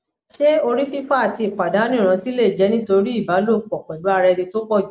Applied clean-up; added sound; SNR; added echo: none; none; none; none.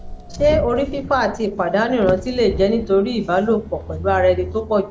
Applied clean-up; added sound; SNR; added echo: none; Thunderstorm + Motor vehicle (road); 11 dB; none.